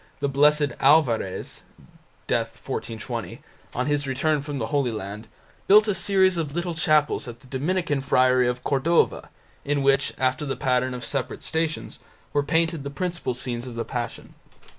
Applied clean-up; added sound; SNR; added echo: none; none; none; none.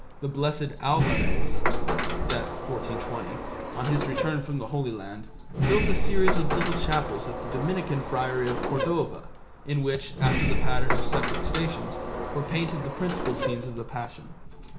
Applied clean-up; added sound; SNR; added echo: none; Sliding door; -4 dB; reverberation time 0.4 s.